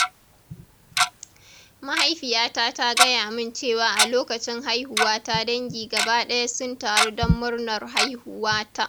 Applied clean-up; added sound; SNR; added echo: none; Tick-tock; 2 dB; none.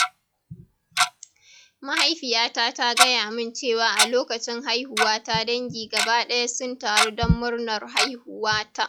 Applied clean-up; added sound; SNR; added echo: classical method log-MMSE.